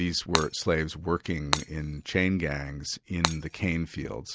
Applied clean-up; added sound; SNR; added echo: none; Shatter; 4 dB; none.